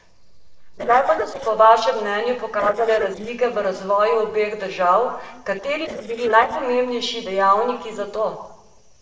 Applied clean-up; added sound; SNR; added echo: neural separator model SepFormer DNS4.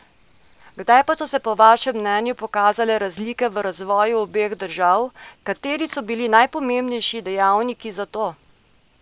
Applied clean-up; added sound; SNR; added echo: none; none; none; none.